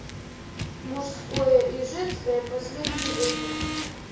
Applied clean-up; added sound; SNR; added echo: none; Car; 5 dB; reverberation time 0.6 s.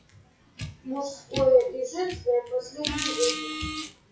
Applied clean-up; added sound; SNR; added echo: classical method WPE with log-MMSE.